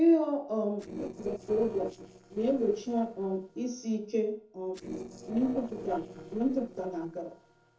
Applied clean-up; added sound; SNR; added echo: neural separator model SepFormer DNS4.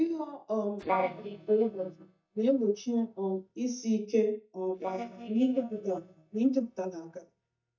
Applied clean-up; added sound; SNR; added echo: neural mask model DeepFilterNet 3.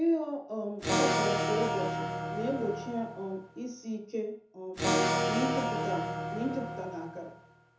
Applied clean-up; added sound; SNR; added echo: none; Electric guitar / Acoustic guitar; -2 dB; reverberation time 0.5 s.